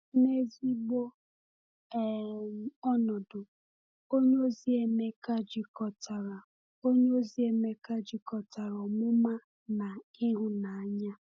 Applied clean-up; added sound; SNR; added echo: none; none; none; none.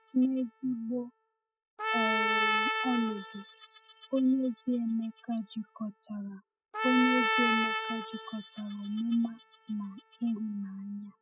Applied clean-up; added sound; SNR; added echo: classical method spectral subtraction.